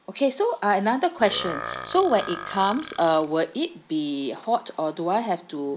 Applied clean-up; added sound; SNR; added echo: none; Burping, eructation; 12 dB; none.